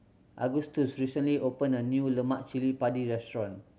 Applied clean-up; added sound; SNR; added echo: none; none; none; none.